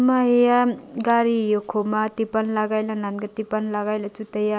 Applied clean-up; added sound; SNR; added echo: none; none; none; none.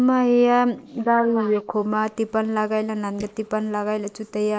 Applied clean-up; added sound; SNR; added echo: neural mask model Resemble Enhance denoiser.